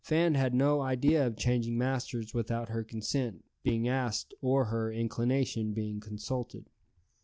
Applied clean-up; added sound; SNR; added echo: none; Whoosh, swoosh, swish; 13 dB; none.